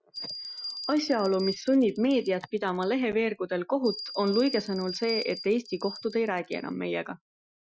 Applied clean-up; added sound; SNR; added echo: classical method Wiener filter.